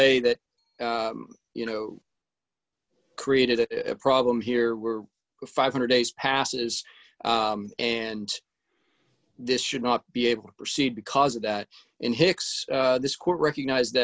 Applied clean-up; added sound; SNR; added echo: none; none; none; none.